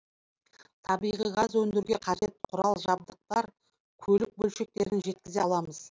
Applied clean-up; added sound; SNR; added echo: none; none; none; none.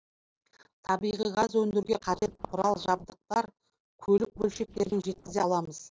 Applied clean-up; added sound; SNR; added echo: neural separator model SepFormer DNS4.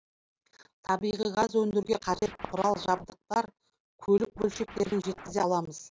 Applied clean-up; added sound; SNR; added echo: none; Scratching (performance technique); 16 dB; none.